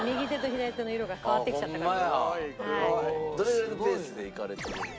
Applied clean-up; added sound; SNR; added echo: none; none; none; none.